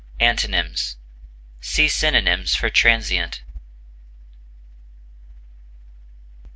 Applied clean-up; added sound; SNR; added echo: none; none; none; none.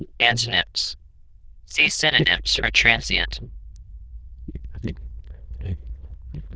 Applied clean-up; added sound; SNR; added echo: neural diffusion model UNIVERSE++.